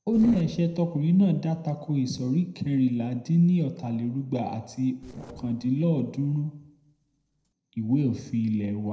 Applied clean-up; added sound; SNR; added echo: neural separator model SepFormer DNS4.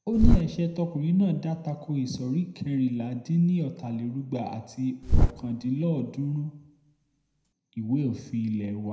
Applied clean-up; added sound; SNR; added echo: none; Bird; -1 dB; reverberation time 0.8 s.